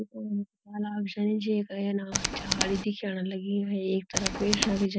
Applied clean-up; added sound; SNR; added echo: none; Tools; 0 dB; none.